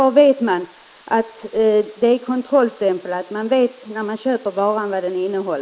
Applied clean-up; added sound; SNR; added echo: neural mask model Resemble Enhance denoiser.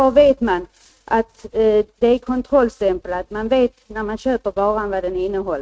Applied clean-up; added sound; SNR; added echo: neural mask model RNNoise.